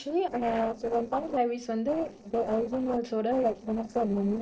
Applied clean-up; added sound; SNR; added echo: neural separator model SepFormer DNS4.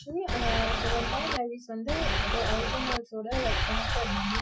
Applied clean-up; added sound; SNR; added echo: classical method Wiener filter.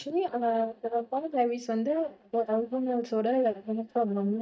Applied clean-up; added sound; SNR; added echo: neural mask model DeepFilterNet 3.